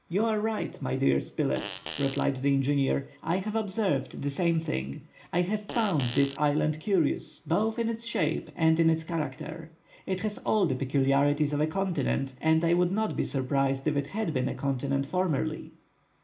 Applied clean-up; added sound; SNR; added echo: none; Fart; 9 dB; reverberation time 0.4 s.